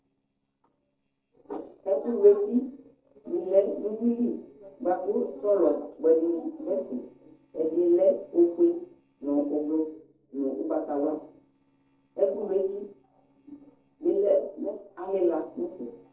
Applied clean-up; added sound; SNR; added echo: neural separator model SepFormer DNS4.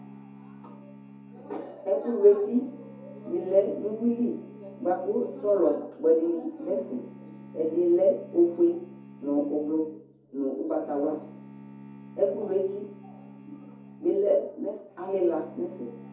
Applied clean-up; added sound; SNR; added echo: none; Bowed string instrument; 19 dB; reverberation time 0.6 s.